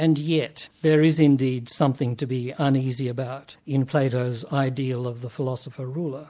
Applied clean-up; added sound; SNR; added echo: none; none; none; none.